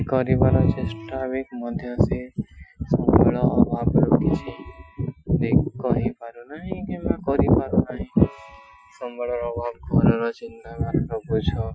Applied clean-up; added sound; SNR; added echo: classical method Wiener filter.